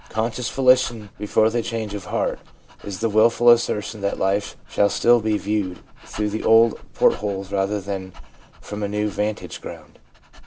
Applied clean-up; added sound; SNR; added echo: none; Dog; 19 dB; none.